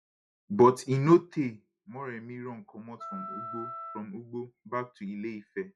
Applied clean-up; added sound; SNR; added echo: classical method log-MMSE.